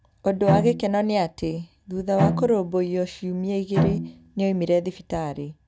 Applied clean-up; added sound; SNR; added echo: none; Bowed string instrument; 3 dB; none.